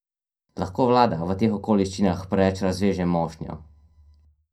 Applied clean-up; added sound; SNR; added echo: none; none; none; reverberation time 0.2 s.